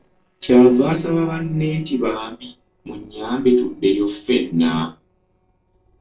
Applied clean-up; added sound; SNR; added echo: neural separator model SepFormer DNS4.